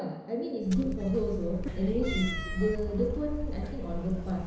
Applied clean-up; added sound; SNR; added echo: none; Cat; 3 dB; reverberation time 1.0 s.